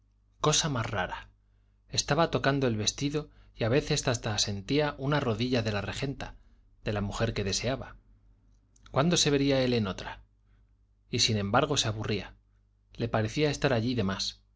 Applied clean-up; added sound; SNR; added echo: none; none; none; none.